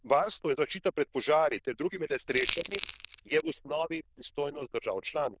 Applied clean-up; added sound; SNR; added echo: neural diffusion model UNIVERSE++.